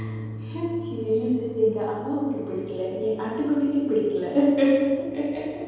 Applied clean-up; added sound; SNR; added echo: none; Bass guitar; 15 dB; reverberation time 1.2 s.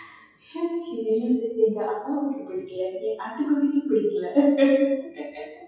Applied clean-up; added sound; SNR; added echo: classical method WPE with log-MMSE.